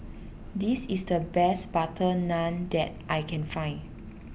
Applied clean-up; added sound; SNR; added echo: none; none; none; none.